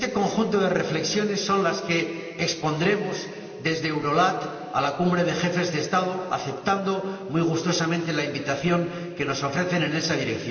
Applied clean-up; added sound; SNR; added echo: none; none; none; reverberation time 2.9 s.